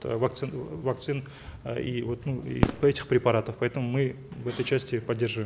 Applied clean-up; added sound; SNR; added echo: none; Fireworks; 6 dB; none.